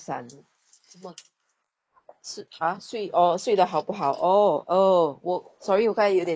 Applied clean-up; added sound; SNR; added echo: neural mask model Resemble Enhance denoiser.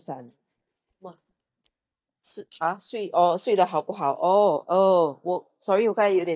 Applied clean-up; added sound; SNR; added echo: neural mask model DeepFilterNet 3.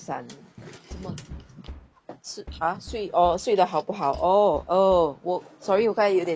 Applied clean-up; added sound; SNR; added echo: none; Knock; 19 dB; none.